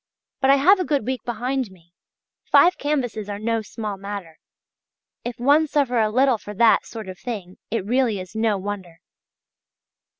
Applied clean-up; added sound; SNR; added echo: none; none; none; none.